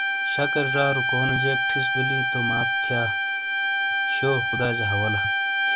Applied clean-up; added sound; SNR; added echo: none; Bowed string instrument; -5 dB; none.